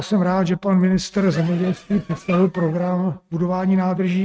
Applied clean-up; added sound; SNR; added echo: neural mask model RNNoise.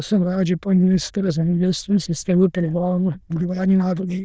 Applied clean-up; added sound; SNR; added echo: neural diffusion model UNIVERSE++.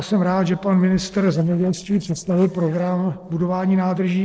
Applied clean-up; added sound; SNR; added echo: neural separator model SepFormer DNS4.